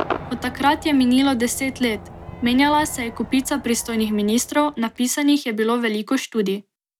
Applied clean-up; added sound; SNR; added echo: none; Crowd / Cheering / Fireworks; 15 dB; none.